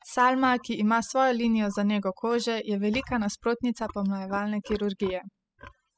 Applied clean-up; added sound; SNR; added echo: classical method spectral subtraction.